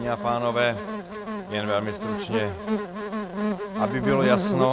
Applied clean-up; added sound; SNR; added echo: none; Buzz; 1 dB; none.